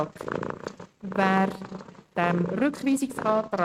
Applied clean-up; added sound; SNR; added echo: neural mask model RNNoise.